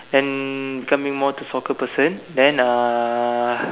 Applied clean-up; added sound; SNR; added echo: none; none; none; none.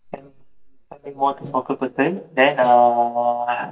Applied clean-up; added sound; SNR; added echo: neural mask model DeepFilterNet 3.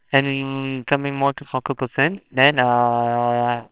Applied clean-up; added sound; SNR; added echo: neural separator model SepFormer WHAMR!.